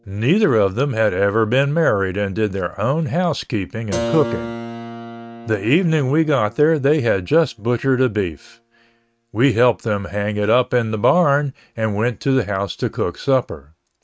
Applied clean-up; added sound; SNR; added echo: neural mask model RNNoise.